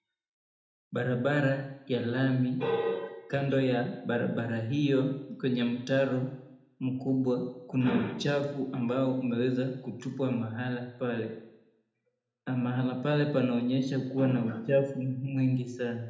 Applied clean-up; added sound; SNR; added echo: none; none; none; reverberation time 0.8 s.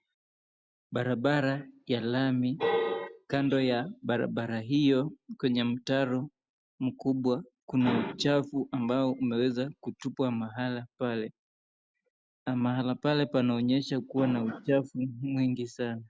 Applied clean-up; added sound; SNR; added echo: none; none; none; none.